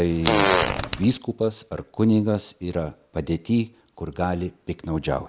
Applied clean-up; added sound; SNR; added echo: none; Fart; -2 dB; none.